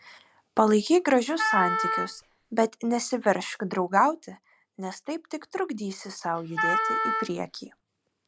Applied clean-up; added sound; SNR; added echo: none; Wind instrument, woodwind instrument; 1 dB; none.